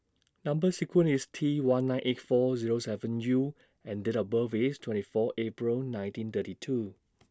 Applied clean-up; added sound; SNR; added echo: none; none; none; none.